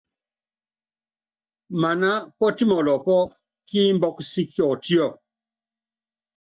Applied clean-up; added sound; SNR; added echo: neural mask model DeepFilterNet 3.